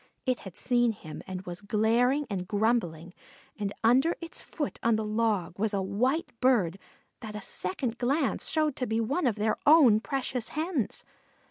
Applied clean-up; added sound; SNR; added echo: none; none; none; none.